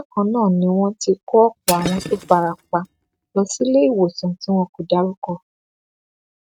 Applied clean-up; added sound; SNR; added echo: neural mask model RNNoise.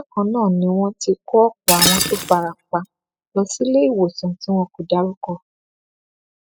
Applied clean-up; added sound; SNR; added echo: classical method spectral subtraction.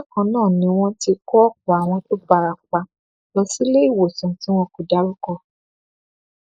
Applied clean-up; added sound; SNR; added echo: neural mask model Resemble Enhance denoiser.